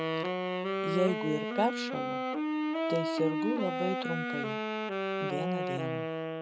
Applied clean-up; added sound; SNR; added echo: none; Wind instrument, woodwind instrument; -2 dB; none.